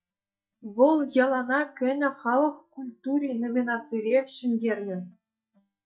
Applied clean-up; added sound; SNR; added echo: neural mask model DeepFilterNet 3.